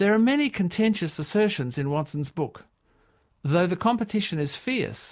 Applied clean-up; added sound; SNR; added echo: none; none; none; none.